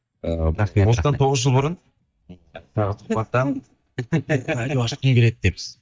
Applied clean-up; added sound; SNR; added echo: neural mask model DeepFilterNet 3.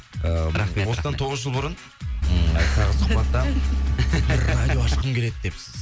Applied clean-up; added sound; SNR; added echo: none; Engine; -3 dB; none.